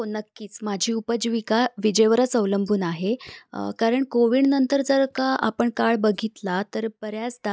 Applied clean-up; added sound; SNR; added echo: none; none; none; none.